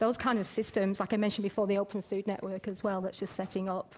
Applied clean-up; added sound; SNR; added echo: none; none; none; none.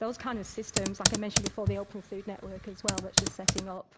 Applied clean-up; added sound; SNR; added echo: none; Computer keyboard; -5 dB; none.